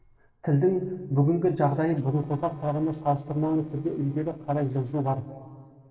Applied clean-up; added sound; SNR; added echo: neural separator model SepFormer DNS4.